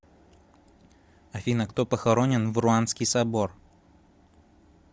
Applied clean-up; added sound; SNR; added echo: none; none; none; none.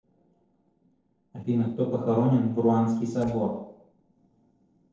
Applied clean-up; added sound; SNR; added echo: neural separator model SepFormer DNS4.